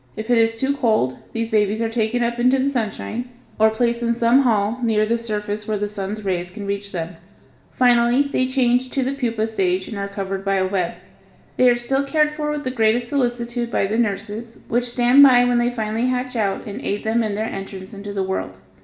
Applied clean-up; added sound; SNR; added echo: none; none; none; reverberation time 2.0 s.